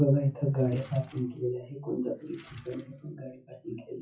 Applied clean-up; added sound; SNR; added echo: classical method WPE with log-MMSE.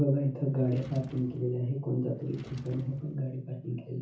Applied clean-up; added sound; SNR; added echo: none; Drawer open or close; 19 dB; reverberation time 0.6 s.